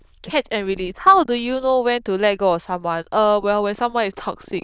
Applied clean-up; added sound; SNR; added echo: neural diffusion model UNIVERSE++.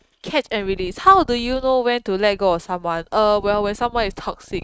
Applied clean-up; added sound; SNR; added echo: neural mask model RNNoise.